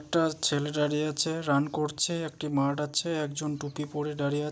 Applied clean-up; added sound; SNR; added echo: none; none; none; none.